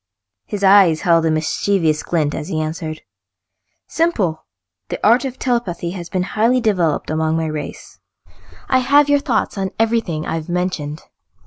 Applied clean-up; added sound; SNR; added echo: none; none; none; none.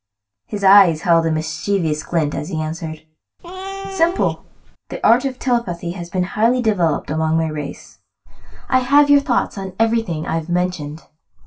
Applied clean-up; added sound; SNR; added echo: none; Cat; 9 dB; reverberation time 0.2 s.